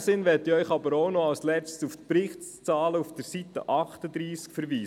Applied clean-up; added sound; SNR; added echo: none; none; none; none.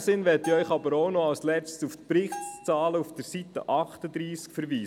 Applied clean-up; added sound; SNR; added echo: none; Bell; 18 dB; none.